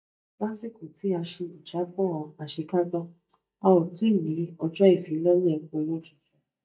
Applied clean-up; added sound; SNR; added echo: neural mask model DeepFilterNet 3.